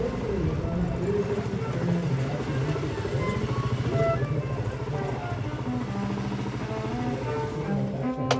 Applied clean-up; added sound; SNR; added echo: none; Engine; -2 dB; reverberation time 0.6 s.